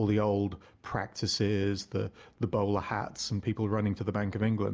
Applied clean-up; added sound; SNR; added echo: none; none; none; none.